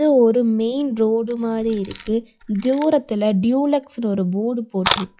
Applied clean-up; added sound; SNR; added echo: classical method log-MMSE.